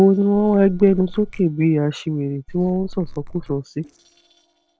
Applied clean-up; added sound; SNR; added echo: neural separator model SepFormer DNS4.